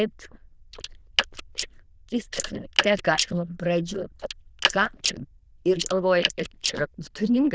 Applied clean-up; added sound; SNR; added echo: neural diffusion model UNIVERSE++.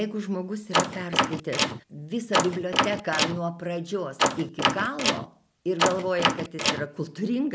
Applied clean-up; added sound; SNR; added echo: none; Door; -2 dB; none.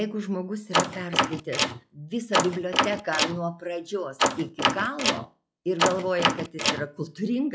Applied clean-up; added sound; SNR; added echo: classical method log-MMSE.